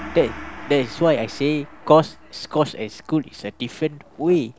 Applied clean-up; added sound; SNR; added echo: none; Gong; 17 dB; none.